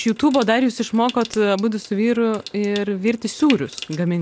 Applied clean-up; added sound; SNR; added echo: none; Trickle, dribble / Sink (filling or washing) / Water tap, faucet; 18 dB; none.